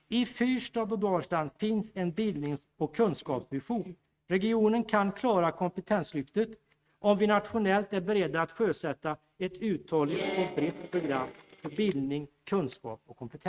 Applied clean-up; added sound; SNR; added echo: neural mask model RNNoise.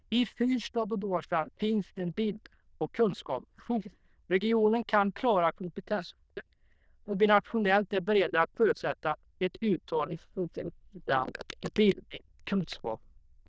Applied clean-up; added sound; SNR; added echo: neural diffusion model UNIVERSE++.